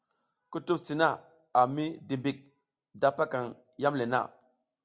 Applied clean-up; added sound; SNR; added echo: none; none; none; none.